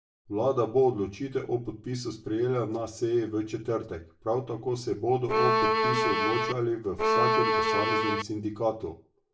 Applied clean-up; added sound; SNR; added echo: none; Bowed string instrument; -5 dB; reverberation time 0.3 s.